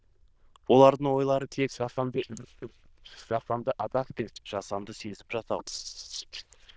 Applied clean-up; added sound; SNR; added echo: neural diffusion model UNIVERSE++.